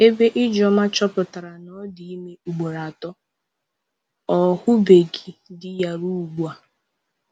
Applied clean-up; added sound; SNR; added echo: none; none; none; none.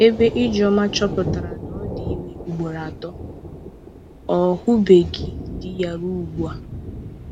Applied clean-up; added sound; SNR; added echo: none; Thunder; 10 dB; none.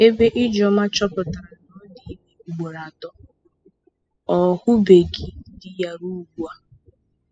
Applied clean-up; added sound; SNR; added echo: classical method spectral subtraction.